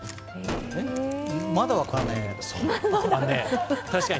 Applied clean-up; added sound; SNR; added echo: none; Gunshot, gunfire; 12 dB; none.